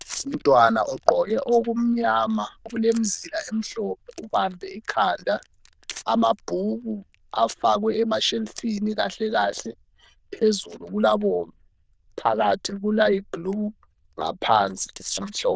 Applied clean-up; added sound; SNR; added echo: neural diffusion model UNIVERSE++.